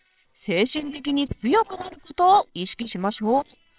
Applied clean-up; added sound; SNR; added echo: neural separator model SepFormer WHAMR!.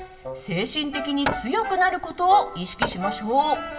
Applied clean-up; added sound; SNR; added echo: none; Hammer; 11 dB; reverberation time 0.5 s.